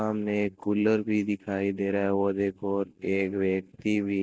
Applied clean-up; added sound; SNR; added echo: none; none; none; none.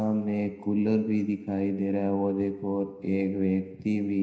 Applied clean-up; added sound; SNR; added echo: none; none; none; reverberation time 0.9 s.